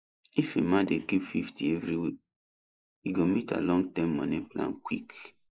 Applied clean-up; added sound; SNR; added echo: neural mask model Resemble Enhance denoiser.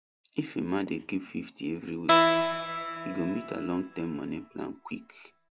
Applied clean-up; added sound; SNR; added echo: none; Keyboard (musical); -5 dB; none.